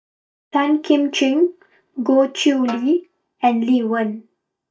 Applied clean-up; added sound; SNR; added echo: neural mask model DeepFilterNet 3.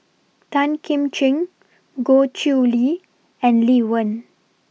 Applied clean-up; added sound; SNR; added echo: none; none; none; none.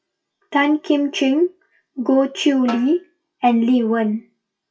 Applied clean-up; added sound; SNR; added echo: classical method WPE with log-MMSE.